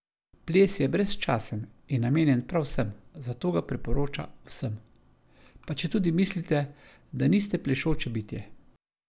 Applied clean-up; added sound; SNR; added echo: none; none; none; none.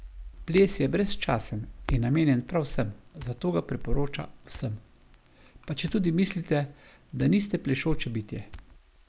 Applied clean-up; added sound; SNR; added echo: none; Crackle; 15 dB; none.